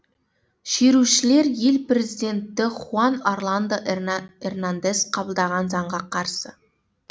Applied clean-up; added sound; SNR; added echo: none; none; none; none.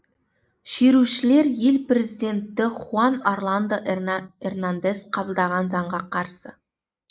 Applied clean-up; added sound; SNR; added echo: neural mask model Resemble Enhance denoiser.